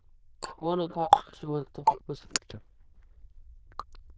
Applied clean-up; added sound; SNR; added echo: neural diffusion model UNIVERSE++.